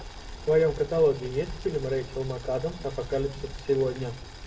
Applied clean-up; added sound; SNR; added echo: none; Boiling; 13 dB; reverberation time 0.6 s.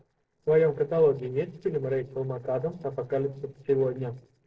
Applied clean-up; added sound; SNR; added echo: neural separator model SepFormer DNS4.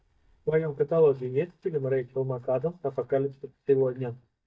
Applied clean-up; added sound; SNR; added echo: neural mask model DeepFilterNet 3.